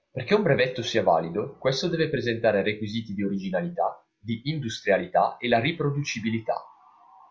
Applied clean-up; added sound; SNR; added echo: none; none; none; none.